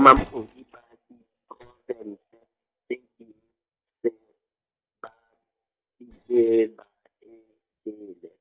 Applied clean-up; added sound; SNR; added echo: neural mask model DeepFilterNet 3.